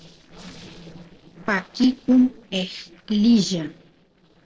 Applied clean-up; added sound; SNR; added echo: neural separator model SepFormer DNS4.